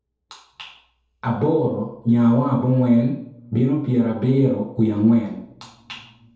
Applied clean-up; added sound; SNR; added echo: none; none; none; reverberation time 0.8 s.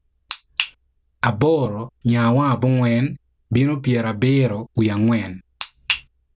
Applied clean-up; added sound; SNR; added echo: none; none; none; none.